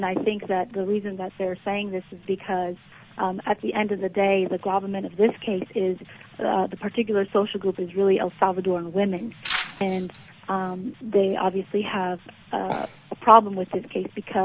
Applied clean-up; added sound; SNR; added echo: none; none; none; none.